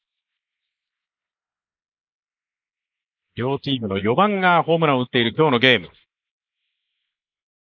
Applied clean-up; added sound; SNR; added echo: neural mask model Resemble Enhance denoiser.